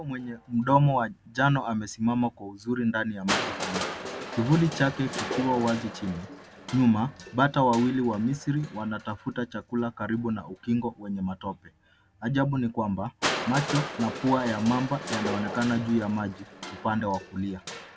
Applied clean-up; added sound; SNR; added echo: none; Crushing; 10 dB; none.